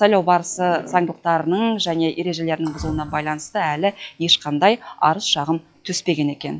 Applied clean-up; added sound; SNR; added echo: classical method log-MMSE.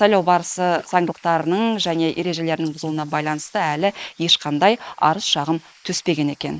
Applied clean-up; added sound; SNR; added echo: neural mask model Resemble Enhance denoiser.